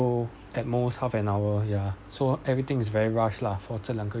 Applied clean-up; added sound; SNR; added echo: none; none; none; none.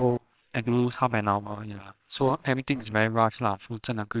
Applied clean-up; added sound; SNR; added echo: neural separator model SepFormer WHAMR!.